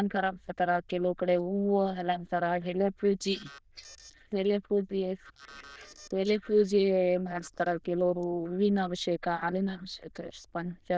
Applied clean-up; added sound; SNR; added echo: neural diffusion model UNIVERSE++.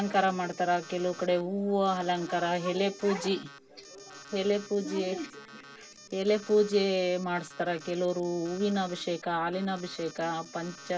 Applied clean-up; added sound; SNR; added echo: none; Alarm; 19 dB; none.